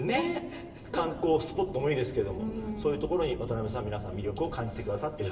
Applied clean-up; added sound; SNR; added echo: none; Thunder / Rain; 13 dB; reverberation time 1.3 s.